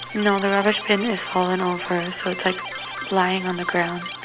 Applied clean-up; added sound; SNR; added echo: none; Keyboard (musical); 11 dB; none.